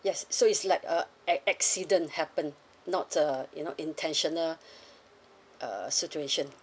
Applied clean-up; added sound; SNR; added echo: none; none; none; none.